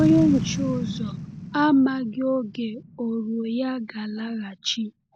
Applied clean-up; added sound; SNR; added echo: none; Boom; 8 dB; none.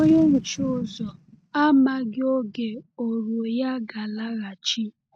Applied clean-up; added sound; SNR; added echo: neural mask model RNNoise.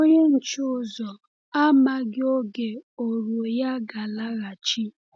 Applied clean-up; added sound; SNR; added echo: none; none; none; none.